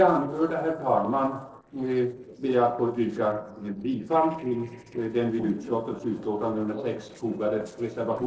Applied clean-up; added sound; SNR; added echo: neural separator model SepFormer DNS4.